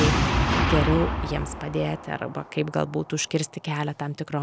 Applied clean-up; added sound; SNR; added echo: none; Boom; 0 dB; none.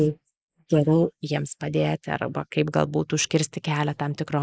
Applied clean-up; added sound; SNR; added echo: neural mask model Resemble Enhance denoiser.